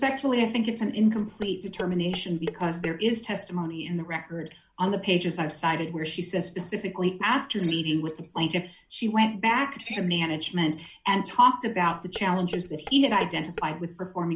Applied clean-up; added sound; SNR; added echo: none; Dishes, pots, and pans; 13 dB; none.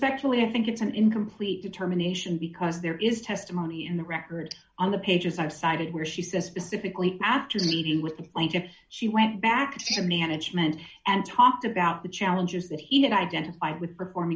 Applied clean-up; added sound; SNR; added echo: none; none; none; none.